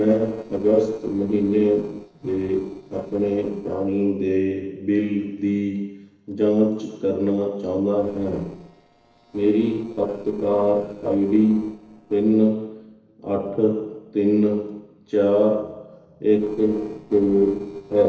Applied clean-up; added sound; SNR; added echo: neural separator model SepFormer DNS4.